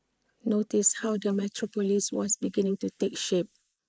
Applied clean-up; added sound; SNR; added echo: neural mask model Resemble Enhance denoiser.